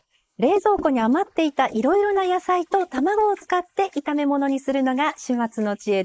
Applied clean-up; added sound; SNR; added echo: neural mask model Resemble Enhance denoiser.